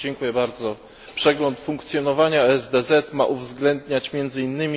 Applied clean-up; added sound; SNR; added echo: none; none; none; none.